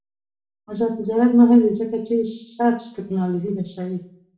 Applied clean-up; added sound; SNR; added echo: none; none; none; reverberation time 0.5 s.